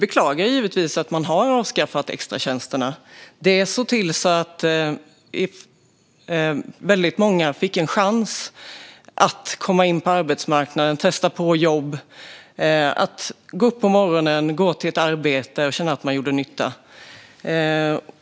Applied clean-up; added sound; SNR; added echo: none; none; none; none.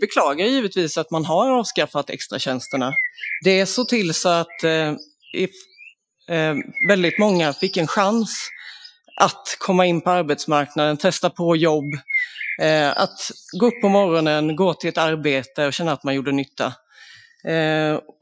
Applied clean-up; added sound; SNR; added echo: classical method Wiener filter.